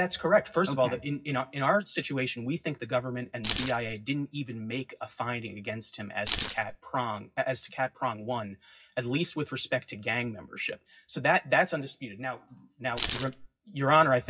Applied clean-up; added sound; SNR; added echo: classical method WPE with log-MMSE.